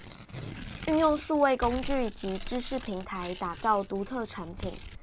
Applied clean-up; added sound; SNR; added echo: none; Tearing; 9 dB; none.